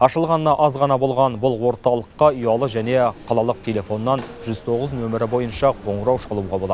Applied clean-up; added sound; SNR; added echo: none; none; none; none.